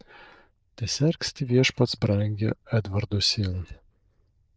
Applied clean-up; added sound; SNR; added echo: neural diffusion model UNIVERSE++.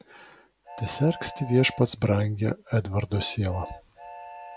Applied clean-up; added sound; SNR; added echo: none; Train; 17 dB; none.